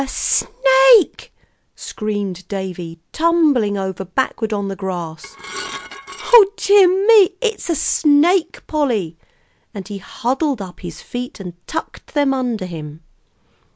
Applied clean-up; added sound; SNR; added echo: none; Dishes, pots, and pans / Glass; 13 dB; none.